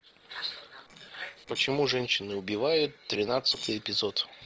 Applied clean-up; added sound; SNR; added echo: neural separator model SepFormer DNS4.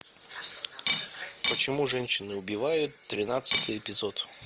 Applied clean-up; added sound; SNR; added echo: none; Cutlery, silverware / Dishes, pots, and pans; 0 dB; none.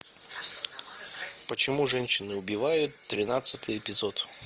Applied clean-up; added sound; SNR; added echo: none; none; none; none.